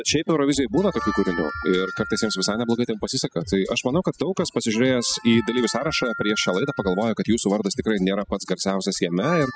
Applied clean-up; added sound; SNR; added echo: classical method spectral subtraction.